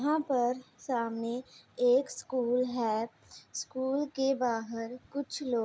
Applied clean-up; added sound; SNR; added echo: none; none; none; none.